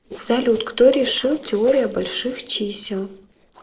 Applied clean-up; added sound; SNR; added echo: neural separator model SepFormer DNS4.